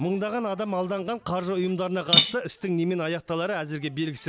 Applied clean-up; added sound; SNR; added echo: none; Cutlery, silverware / Dishes, pots, and pans; -1 dB; none.